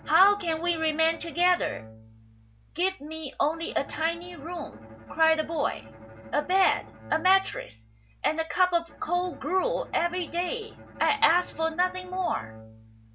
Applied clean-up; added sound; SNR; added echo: none; Bowed string instrument; 18 dB; none.